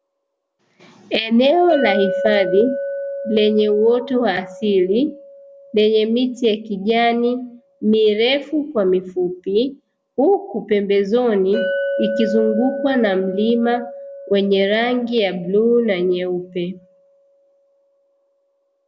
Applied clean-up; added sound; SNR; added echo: none; Chink, clink; 11 dB; none.